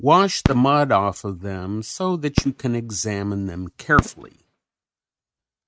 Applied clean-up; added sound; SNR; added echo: neural mask model RNNoise.